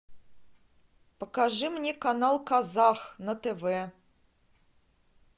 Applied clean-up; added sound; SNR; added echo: none; none; none; none.